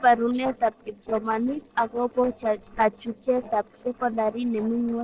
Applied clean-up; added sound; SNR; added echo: neural separator model SepFormer DNS4.